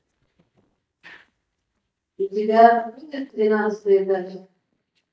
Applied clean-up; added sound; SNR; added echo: neural mask model DeepFilterNet 3.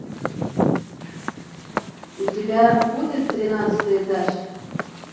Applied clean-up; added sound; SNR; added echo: none; Walk, footsteps; 4 dB; reverberation time 1.3 s.